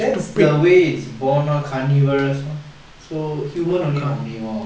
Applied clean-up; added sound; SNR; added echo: none; none; none; none.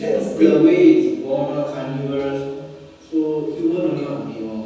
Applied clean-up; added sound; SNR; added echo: none; none; none; reverberation time 1.1 s.